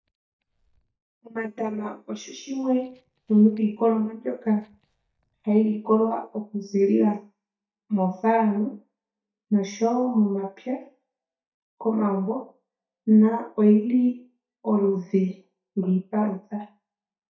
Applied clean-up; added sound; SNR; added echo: neural mask model DeepFilterNet 3.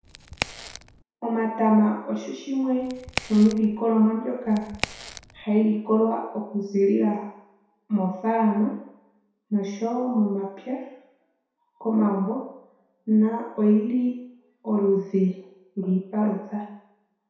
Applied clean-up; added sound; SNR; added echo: none; Crack; 11 dB; reverberation time 0.7 s.